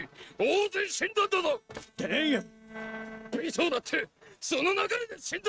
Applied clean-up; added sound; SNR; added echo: neural mask model RNNoise.